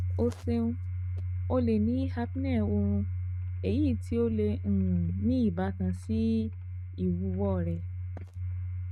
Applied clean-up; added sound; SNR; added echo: neural mask model RNNoise.